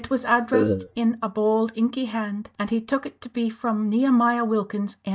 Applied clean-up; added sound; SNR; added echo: neural mask model DeepFilterNet 3.